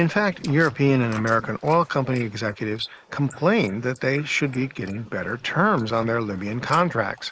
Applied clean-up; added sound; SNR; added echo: neural mask model Resemble Enhance denoiser.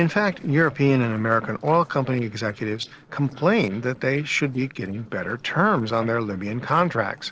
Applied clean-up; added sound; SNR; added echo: neural separator model SepFormer DNS4.